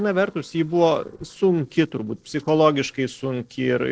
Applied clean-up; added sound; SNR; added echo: neural separator model SepFormer DNS4.